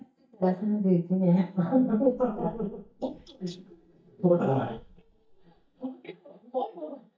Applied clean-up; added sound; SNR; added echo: neural mask model DeepFilterNet 3.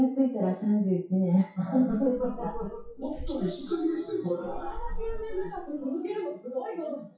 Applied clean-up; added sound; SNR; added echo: classical method WPE with log-MMSE.